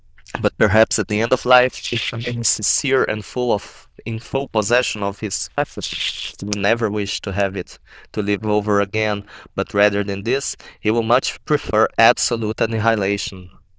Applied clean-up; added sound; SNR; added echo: neural diffusion model UNIVERSE++.